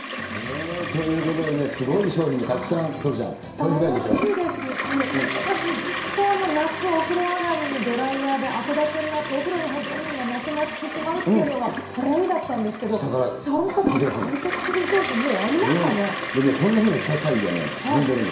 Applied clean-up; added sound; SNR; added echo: none; Toilet flush; 7 dB; reverberation time 0.7 s.